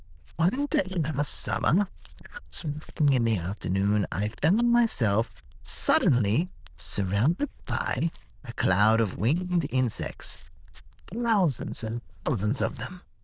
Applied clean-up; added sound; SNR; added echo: neural diffusion model UNIVERSE++.